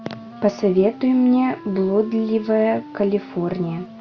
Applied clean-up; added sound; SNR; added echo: none; Wind instrument, woodwind instrument; 18 dB; none.